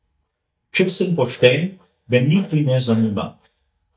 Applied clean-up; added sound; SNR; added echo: neural mask model DeepFilterNet 3.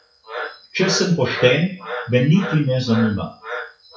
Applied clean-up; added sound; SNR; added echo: classical method WPE with log-MMSE.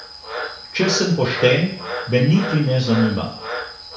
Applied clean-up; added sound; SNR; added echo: none; Frog; 10 dB; reverberation time 0.6 s.